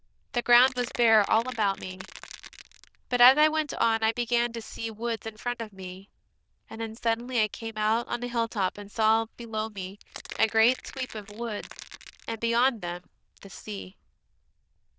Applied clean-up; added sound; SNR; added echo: neural diffusion model UNIVERSE++.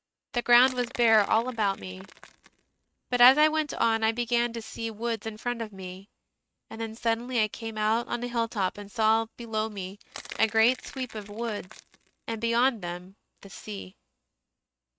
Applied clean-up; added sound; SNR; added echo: neural mask model RNNoise.